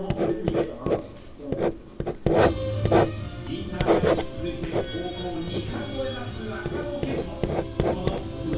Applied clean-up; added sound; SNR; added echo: none; Writing; -5 dB; reverberation time 0.6 s.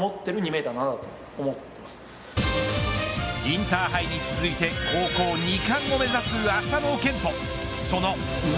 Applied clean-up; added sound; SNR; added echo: none; none; none; none.